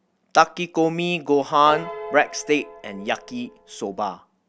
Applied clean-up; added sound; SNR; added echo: none; Piano; 14 dB; none.